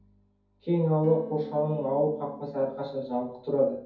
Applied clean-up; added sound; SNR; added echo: none; Electric guitar / Strum; 15 dB; reverberation time 0.6 s.